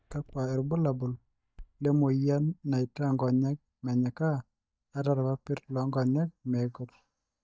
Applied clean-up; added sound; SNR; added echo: neural mask model DeepFilterNet 3.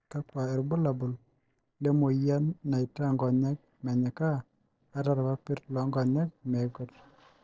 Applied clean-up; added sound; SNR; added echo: neural separator model SepFormer DNS4.